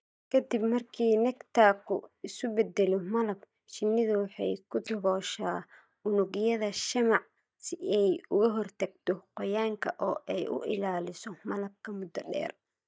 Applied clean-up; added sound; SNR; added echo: neural mask model DeepFilterNet 3.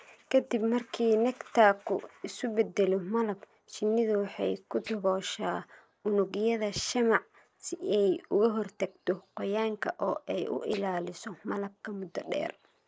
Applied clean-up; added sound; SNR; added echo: neural separator model SepFormer DNS4.